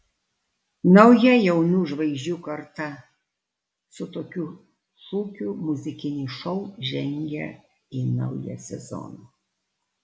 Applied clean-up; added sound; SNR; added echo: none; none; none; none.